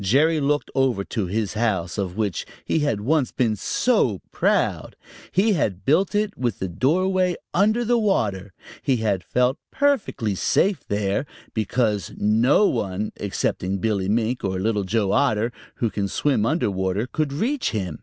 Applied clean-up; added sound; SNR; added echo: none; none; none; none.